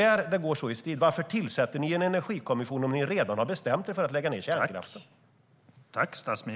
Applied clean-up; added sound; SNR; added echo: none; none; none; none.